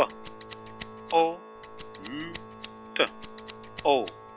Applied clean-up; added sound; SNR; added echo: none; Organ + Scissors; 13 dB; none.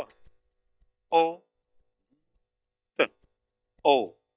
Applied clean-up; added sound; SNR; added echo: neural mask model DeepFilterNet 3.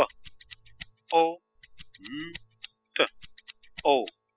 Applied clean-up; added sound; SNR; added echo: classical method spectral subtraction.